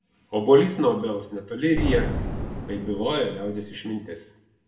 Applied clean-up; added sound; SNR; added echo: none; Boom; 4 dB; reverberation time 0.6 s.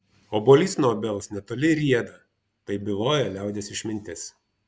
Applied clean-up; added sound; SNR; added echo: none; none; none; none.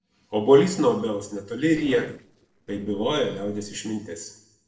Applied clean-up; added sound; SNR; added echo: neural separator model SepFormer DNS4.